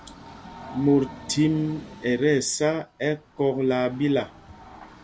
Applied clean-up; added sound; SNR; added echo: none; Train; 18 dB; none.